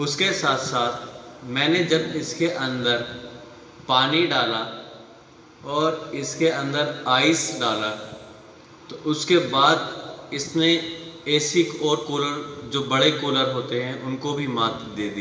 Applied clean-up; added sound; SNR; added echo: none; none; none; reverberation time 2.1 s.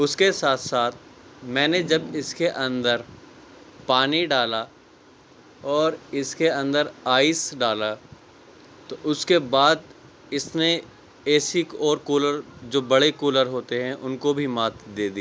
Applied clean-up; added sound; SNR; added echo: none; none; none; none.